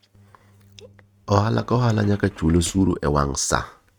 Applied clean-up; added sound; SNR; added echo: neural mask model RNNoise.